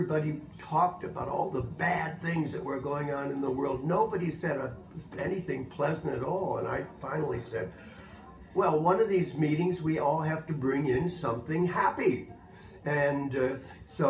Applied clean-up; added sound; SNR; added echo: none; none; none; reverberation time 0.2 s.